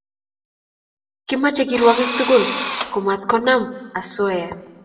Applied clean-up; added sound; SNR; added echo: none; Engine / Drill; 5 dB; reverberation time 1.6 s.